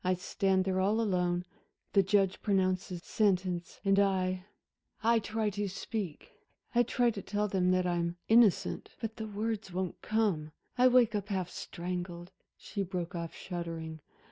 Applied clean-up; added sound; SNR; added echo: none; none; none; none.